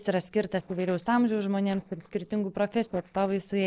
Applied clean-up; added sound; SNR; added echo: neural separator model SepFormer DNS4.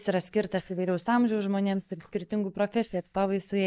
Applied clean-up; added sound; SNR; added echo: neural mask model DeepFilterNet 3.